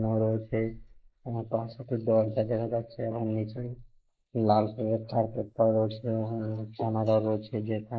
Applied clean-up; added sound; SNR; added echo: neural mask model Resemble Enhance denoiser.